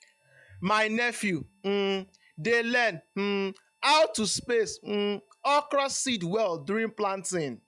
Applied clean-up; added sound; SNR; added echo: classical method log-MMSE.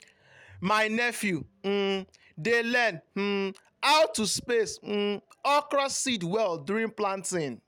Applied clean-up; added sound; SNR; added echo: none; none; none; none.